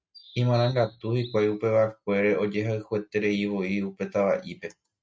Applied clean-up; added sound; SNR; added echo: neural mask model RNNoise.